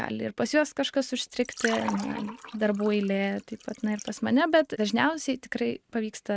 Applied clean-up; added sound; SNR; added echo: neural mask model RNNoise.